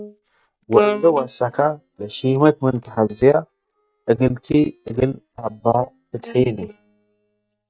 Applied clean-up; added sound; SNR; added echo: neural mask model DeepFilterNet 3.